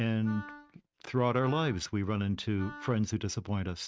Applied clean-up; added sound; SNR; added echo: neural mask model RNNoise.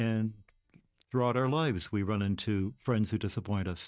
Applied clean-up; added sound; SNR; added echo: neural mask model DeepFilterNet 3.